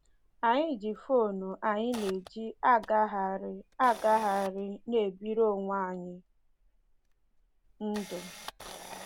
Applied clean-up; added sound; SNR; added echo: none; Camera; 19 dB; none.